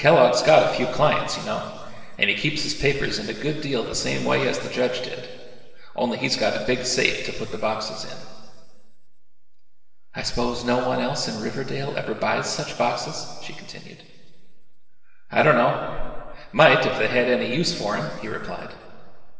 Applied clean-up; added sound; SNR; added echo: none; none; none; reverberation time 2.1 s.